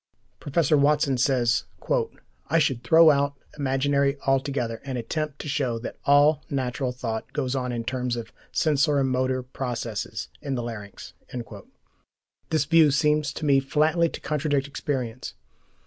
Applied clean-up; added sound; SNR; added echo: none; none; none; none.